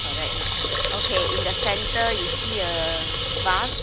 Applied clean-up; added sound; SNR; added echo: none; Water tap, faucet / Liquid; -3 dB; none.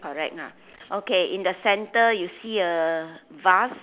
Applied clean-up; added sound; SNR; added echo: none; none; none; none.